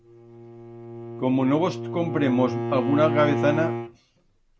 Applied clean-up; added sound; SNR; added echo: none; Bowed string instrument; 5 dB; none.